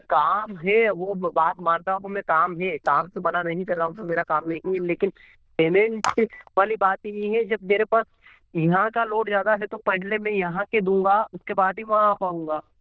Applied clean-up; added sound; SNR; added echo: neural diffusion model UNIVERSE++.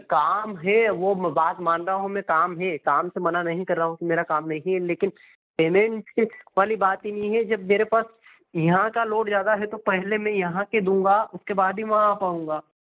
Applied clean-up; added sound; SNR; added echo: neural mask model Resemble Enhance denoiser.